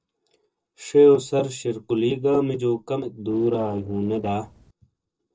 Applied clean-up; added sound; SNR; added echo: neural separator model SepFormer DNS4.